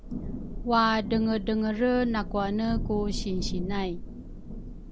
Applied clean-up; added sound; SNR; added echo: none; Thunder / Rain; 6 dB; none.